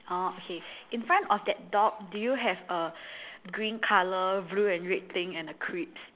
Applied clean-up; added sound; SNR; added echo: none; none; none; none.